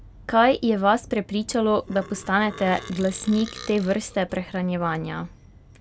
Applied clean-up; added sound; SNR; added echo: none; Burping, eructation; 20 dB; none.